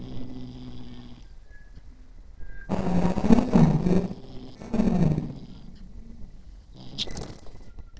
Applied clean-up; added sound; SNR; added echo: neural separator model SepFormer DNS4.